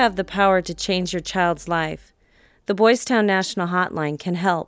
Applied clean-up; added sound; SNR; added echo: none; none; none; none.